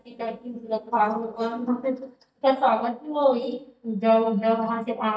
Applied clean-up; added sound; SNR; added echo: neural mask model DeepFilterNet 3.